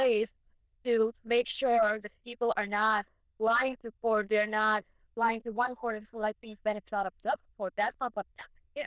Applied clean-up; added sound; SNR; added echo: neural diffusion model UNIVERSE++.